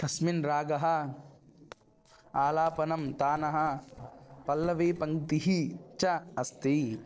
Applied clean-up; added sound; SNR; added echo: neural separator model SepFormer DNS4.